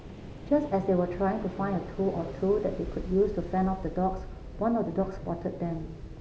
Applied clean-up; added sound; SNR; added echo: none; Waves, surf; 12 dB; none.